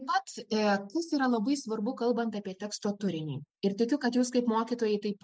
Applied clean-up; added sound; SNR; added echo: none; none; none; none.